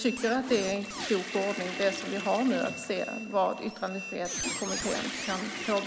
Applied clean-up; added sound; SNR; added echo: none; Toilet flush / Water + Squeak; 7 dB; none.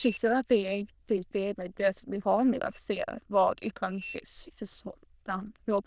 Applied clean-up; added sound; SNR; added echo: neural diffusion model UNIVERSE++.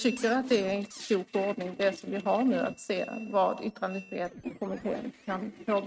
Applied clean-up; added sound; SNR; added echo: neural mask model RNNoise.